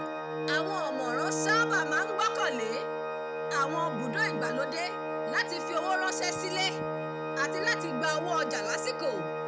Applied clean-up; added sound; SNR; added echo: none; Organ; 1 dB; none.